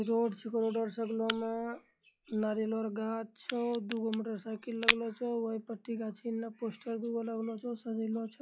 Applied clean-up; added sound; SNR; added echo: classical method log-MMSE.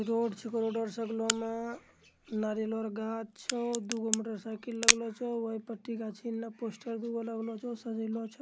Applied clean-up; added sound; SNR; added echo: none; Crack; 0 dB; none.